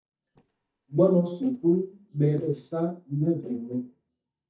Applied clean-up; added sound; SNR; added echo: neural mask model DeepFilterNet 3.